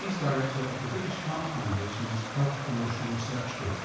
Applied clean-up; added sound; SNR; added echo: none; Stream; 6 dB; reverberation time 1.1 s.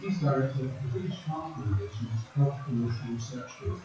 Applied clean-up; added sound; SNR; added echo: classical method WPE with log-MMSE.